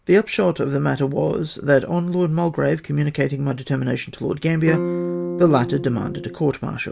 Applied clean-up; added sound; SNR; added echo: none; Electric guitar / Strum; 5 dB; none.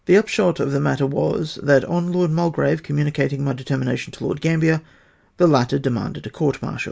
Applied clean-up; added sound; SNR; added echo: none; none; none; none.